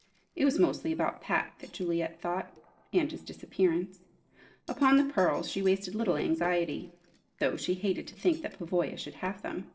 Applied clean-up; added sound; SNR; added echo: neural separator model SepFormer DNS4.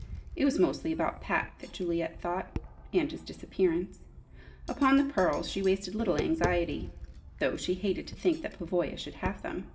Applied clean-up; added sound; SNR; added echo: none; Tap; 12 dB; reverberation time 0.6 s.